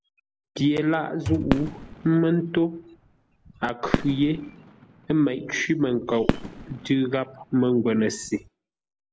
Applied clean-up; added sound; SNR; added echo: none; Fireworks + Thump, thud; 8 dB; none.